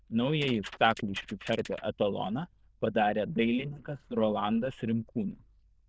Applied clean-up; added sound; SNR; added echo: neural diffusion model UNIVERSE++.